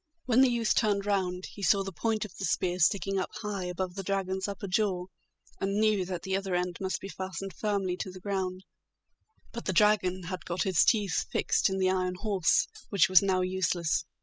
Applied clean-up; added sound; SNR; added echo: classical method spectral subtraction.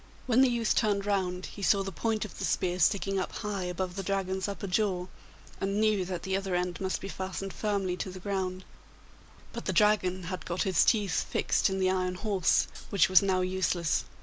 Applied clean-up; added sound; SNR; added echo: none; Hi-hat; 19 dB; none.